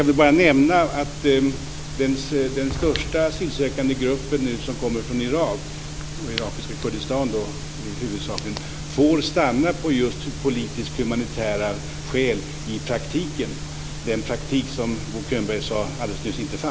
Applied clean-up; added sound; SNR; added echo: none; Explosion; 16 dB; none.